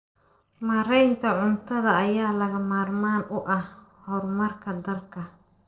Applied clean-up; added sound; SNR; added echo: neural separator model SepFormer DNS4.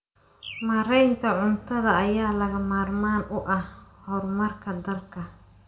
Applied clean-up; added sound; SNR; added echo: none; Bird; 20 dB; reverberation time 0.5 s.